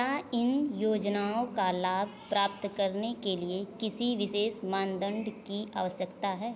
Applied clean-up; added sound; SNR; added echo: none; none; none; none.